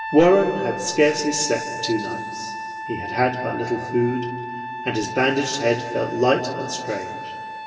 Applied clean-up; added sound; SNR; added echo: none; Trumpet; 9 dB; reverberation time 2.8 s.